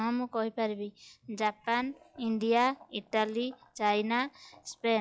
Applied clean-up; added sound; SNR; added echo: classical method log-MMSE.